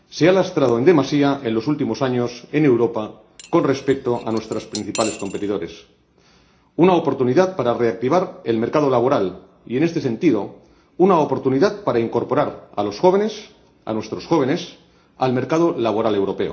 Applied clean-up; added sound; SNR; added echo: none; Cutlery, silverware / Dishes, pots, and pans; 17 dB; reverberation time 0.4 s.